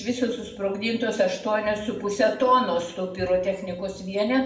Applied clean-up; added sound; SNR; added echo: none; none; none; reverberation time 0.7 s.